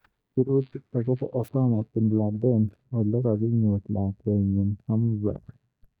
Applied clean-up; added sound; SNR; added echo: neural mask model DeepFilterNet 3.